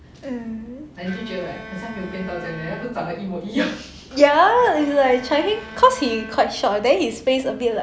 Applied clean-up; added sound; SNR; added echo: none; Bowed string instrument; 19 dB; none.